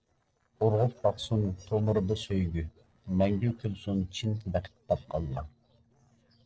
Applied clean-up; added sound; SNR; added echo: neural separator model SepFormer DNS4.